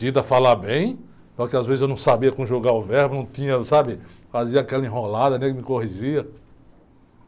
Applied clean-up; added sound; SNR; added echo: none; none; none; none.